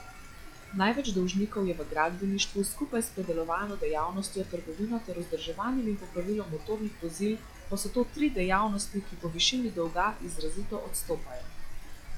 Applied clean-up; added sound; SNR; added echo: classical method log-MMSE.